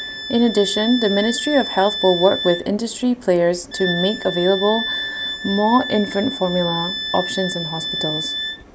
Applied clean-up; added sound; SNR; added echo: none; Wind instrument, woodwind instrument; 7 dB; none.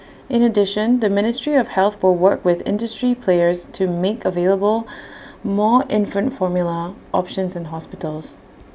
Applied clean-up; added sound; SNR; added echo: none; none; none; none.